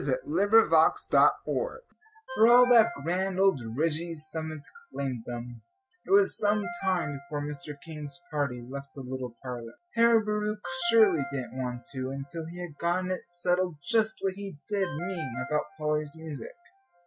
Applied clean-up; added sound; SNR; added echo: none; Ringtone; 16 dB; none.